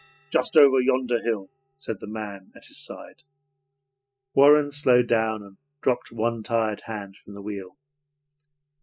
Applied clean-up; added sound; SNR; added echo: classical method spectral subtraction.